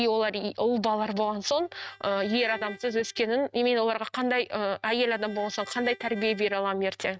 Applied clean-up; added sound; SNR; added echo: neural mask model RNNoise.